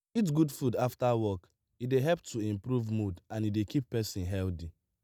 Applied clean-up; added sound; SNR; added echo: none; none; none; none.